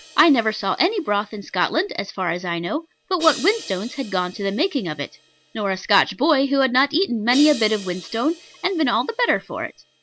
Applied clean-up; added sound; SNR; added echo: none; Crash cymbal; 18 dB; none.